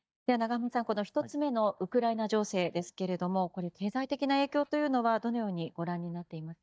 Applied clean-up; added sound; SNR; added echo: neural mask model DeepFilterNet 3.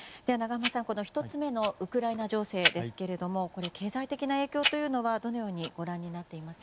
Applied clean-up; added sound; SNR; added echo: none; Tick-tock; 5 dB; none.